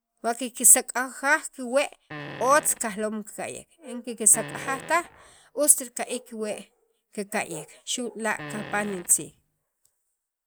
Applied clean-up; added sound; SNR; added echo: none; Fart; 14 dB; none.